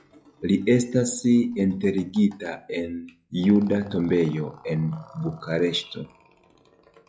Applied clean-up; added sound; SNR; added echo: classical method log-MMSE.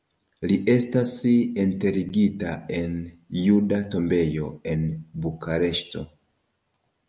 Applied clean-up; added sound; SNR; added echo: none; none; none; none.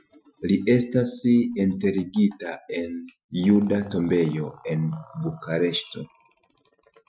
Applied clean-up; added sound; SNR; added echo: classical method Wiener filter.